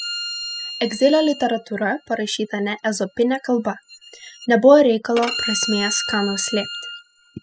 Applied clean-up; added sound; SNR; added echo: classical method spectral subtraction.